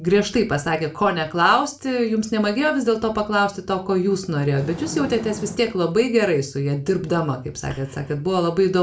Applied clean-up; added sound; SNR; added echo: none; Fire; 17 dB; reverberation time 0.3 s.